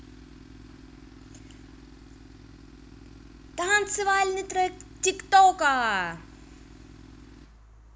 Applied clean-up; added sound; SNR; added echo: none; Tools; 19 dB; none.